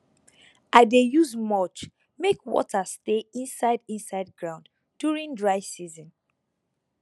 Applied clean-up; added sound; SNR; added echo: none; none; none; none.